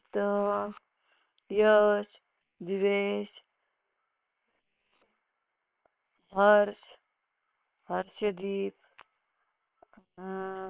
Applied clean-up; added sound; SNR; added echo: neural separator model SepFormer WHAM!.